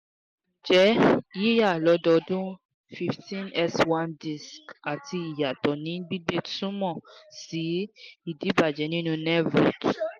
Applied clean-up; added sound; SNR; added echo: none; none; none; none.